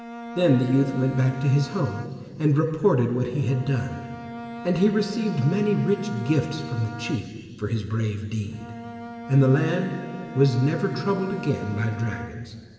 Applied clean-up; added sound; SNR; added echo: none; Bowed string instrument; 14 dB; reverberation time 2.6 s.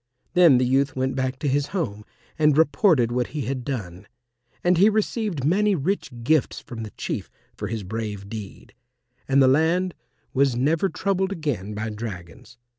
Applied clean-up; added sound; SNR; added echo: none; none; none; none.